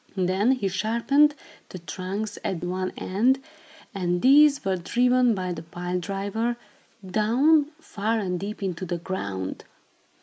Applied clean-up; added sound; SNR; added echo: none; none; none; none.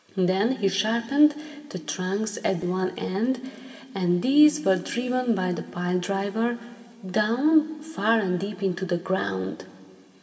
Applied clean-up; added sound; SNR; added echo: none; none; none; reverberation time 1.7 s.